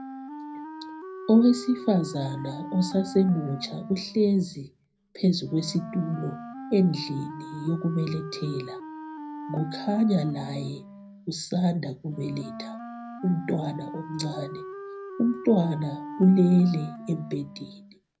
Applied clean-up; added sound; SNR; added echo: none; Wind instrument, woodwind instrument; 13 dB; reverberation time 0.3 s.